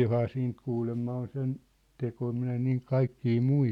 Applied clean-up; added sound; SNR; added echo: none; none; none; none.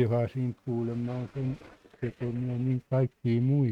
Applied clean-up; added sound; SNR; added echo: neural mask model RNNoise.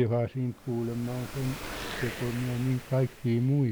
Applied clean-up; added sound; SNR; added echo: none; Waves, surf + Car passing by / Traffic noise, roadway noise / Engine; 12 dB; none.